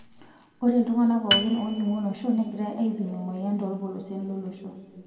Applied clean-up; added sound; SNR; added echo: none; Piano; 3 dB; reverberation time 1.9 s.